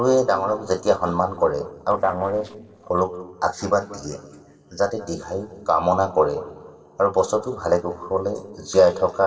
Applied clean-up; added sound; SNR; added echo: neural separator model SepFormer DNS4.